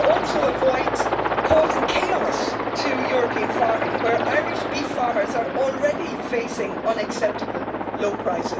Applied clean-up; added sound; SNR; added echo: none; Aircraft; 0 dB; reverberation time 0.2 s.